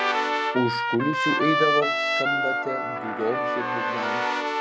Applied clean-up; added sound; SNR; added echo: none; Keyboard (musical) / Brass instrument + Trumpet; -4 dB; none.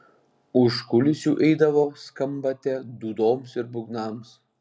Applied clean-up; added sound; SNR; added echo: none; none; none; none.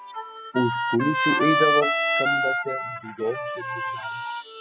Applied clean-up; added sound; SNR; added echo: classical method spectral subtraction.